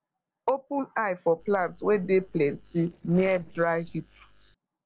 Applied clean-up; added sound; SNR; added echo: neural separator model SepFormer DNS4.